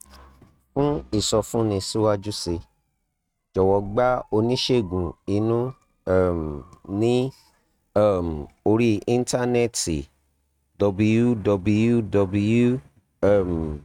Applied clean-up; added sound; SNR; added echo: neural mask model RNNoise.